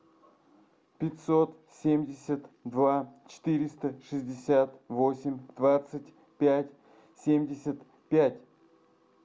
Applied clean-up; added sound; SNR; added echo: none; none; none; none.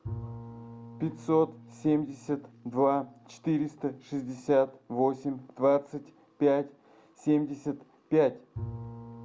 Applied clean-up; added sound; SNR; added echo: none; Bowed string instrument; 16 dB; none.